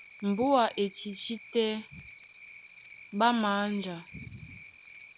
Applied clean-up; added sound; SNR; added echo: none; Cricket; 13 dB; none.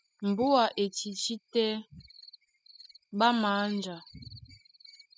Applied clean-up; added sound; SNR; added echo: classical method spectral subtraction.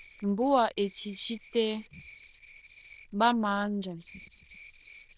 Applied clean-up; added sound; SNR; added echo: neural diffusion model UNIVERSE++.